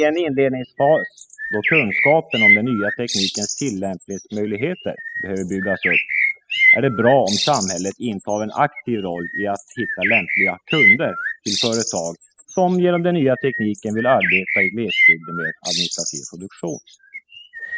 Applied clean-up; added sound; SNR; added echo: classical method spectral subtraction.